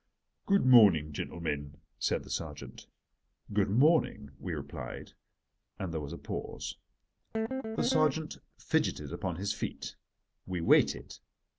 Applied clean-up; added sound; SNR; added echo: none; Guitar; 3 dB; none.